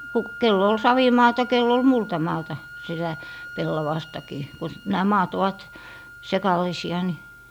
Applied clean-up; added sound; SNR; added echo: none; Wind instrument, woodwind instrument; 17 dB; none.